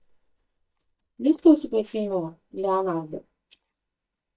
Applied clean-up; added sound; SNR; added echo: neural mask model DeepFilterNet 3.